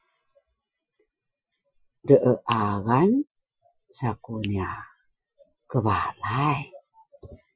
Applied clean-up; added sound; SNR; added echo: classical method Wiener filter.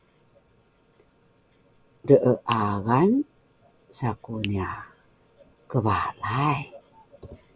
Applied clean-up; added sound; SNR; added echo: none; Finger snapping; 16 dB; none.